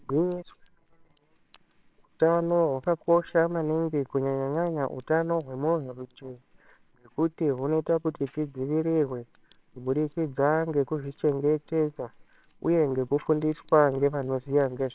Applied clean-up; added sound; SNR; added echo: neural separator model SepFormer WHAMR!.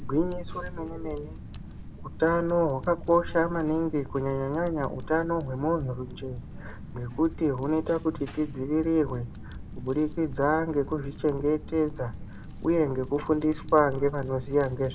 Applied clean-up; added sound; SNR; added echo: none; Typing; 11 dB; reverberation time 0.6 s.